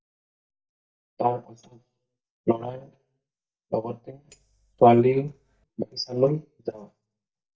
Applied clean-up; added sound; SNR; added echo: neural mask model DeepFilterNet 3.